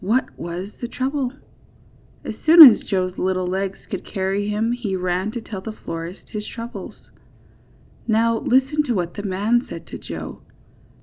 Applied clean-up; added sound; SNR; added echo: none; none; none; none.